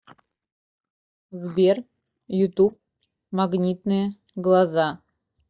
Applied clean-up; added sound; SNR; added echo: neural mask model DeepFilterNet 3.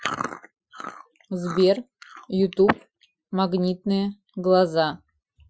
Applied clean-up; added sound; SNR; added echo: classical method Wiener filter.